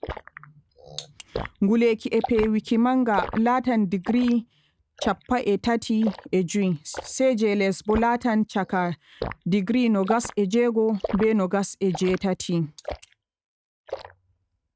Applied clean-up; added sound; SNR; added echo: neural mask model RNNoise.